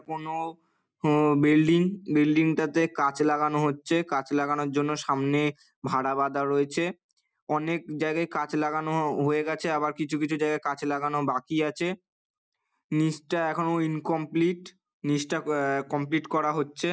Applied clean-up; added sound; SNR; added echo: none; none; none; none.